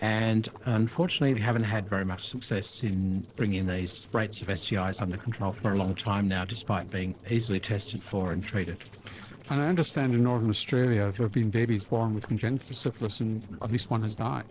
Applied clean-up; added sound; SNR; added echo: neural separator model SepFormer DNS4.